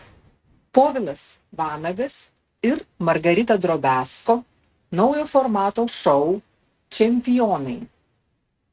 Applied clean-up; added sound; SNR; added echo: neural mask model RNNoise.